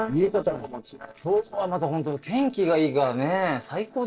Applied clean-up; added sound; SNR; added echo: neural separator model SepFormer DNS4.